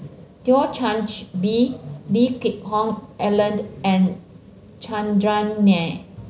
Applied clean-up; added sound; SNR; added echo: none; none; none; none.